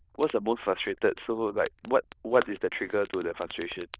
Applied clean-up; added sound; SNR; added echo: neural diffusion model UNIVERSE++.